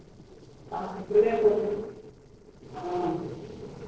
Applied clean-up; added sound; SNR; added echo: neural separator model SepFormer DNS4.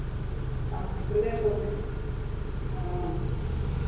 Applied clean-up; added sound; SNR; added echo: none; Idling / Accelerating, revving, vroom / Car; -4 dB; reverberation time 1.2 s.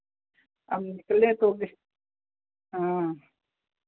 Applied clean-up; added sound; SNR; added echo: none; none; none; none.